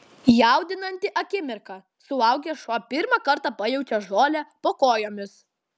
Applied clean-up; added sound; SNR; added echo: none; none; none; none.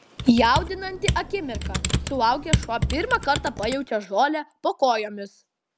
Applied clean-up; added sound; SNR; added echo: none; Computer keyboard; 4 dB; none.